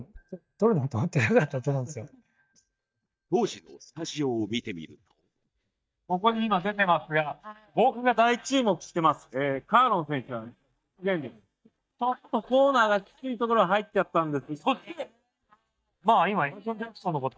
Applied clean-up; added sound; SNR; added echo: neural mask model DeepFilterNet 3.